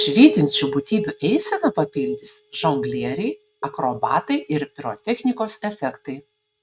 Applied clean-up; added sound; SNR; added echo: neural mask model RNNoise.